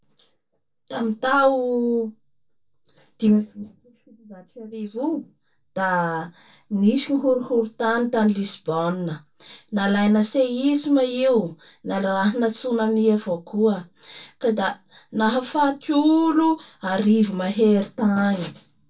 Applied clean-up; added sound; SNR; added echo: none; none; none; reverberation time 0.1 s.